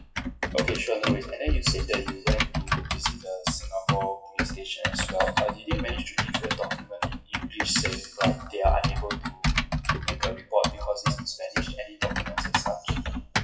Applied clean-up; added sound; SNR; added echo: classical method WPE with log-MMSE.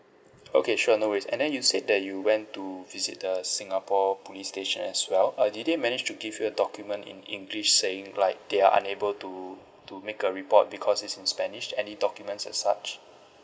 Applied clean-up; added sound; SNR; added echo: none; none; none; none.